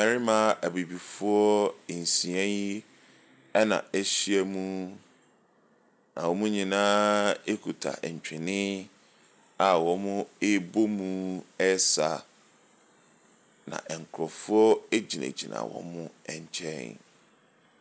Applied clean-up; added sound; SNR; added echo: none; none; none; none.